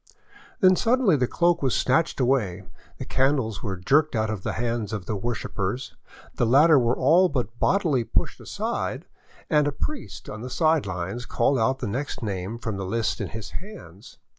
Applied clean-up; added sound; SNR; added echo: none; none; none; none.